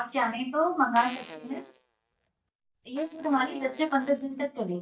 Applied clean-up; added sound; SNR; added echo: neural mask model DeepFilterNet 3.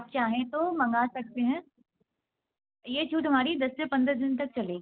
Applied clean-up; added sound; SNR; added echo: none; none; none; none.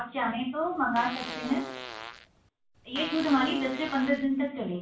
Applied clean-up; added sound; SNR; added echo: none; Fart; 10 dB; reverberation time 0.3 s.